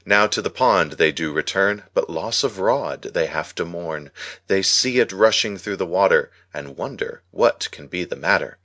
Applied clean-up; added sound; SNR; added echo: none; none; none; none.